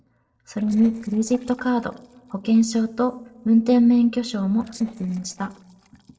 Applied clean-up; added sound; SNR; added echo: neural separator model SepFormer DNS4.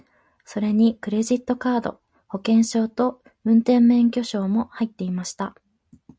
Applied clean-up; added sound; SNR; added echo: none; none; none; none.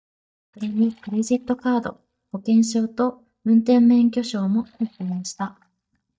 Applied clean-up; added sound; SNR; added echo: neural mask model DeepFilterNet 3.